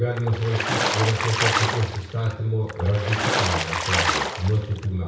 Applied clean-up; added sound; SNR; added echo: none; Water / Splash, splatter; 2 dB; reverberation time 0.6 s.